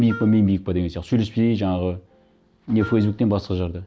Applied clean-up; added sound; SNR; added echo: none; Wind instrument, woodwind instrument; 17 dB; none.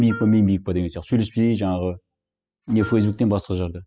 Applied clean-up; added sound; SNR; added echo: classical method spectral subtraction.